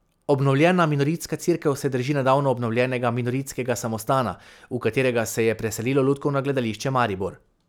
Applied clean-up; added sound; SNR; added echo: none; none; none; none.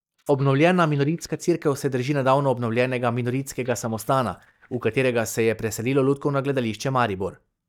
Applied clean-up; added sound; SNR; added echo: neural mask model DeepFilterNet 3.